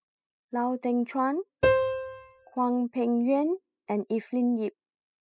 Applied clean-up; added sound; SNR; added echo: classical method spectral subtraction.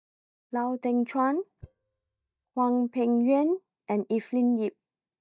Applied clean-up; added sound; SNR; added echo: neural mask model DeepFilterNet 3.